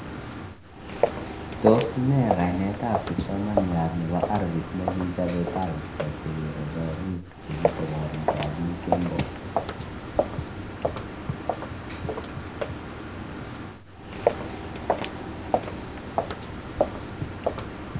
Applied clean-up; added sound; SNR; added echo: none; Walk, footsteps; 1 dB; reverberation time 0.4 s.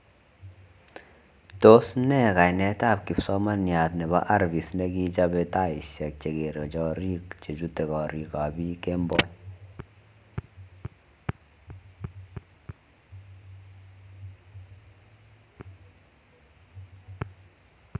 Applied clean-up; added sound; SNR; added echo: none; none; none; none.